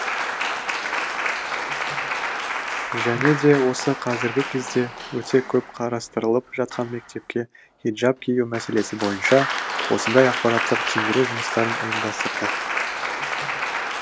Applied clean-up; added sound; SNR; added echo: none; Applause; 3 dB; none.